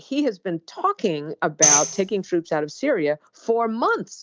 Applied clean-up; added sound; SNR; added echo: none; Tambourine; -1 dB; none.